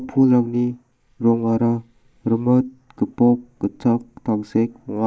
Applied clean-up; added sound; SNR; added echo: neural mask model Resemble Enhance denoiser.